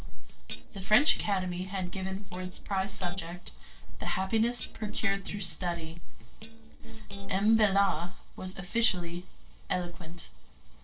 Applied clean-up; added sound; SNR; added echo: neural separator model SepFormer DNS4.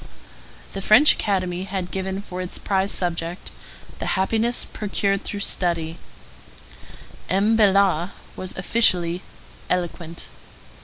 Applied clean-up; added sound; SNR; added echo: none; none; none; none.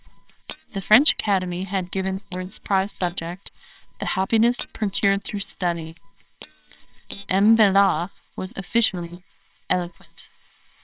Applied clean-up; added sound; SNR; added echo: neural separator model SepFormer WHAMR!.